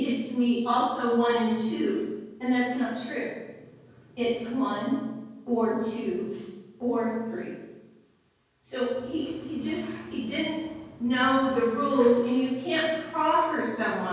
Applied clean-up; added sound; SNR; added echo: none; none; none; reverberation time 1.3 s.